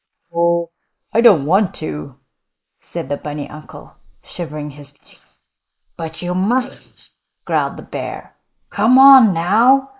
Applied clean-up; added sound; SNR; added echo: neural mask model Resemble Enhance denoiser.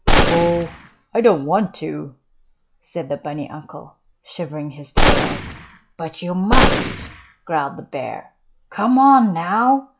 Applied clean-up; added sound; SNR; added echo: classical method log-MMSE.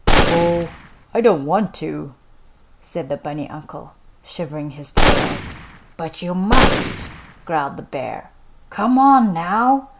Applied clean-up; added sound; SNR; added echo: none; Gunshot, gunfire; -2 dB; none.